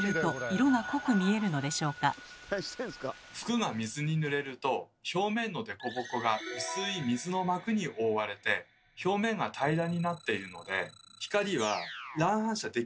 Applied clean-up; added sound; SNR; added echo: none; none; none; none.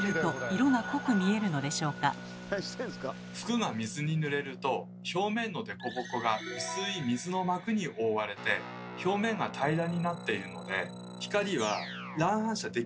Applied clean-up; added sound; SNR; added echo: none; Guitar; 13 dB; none.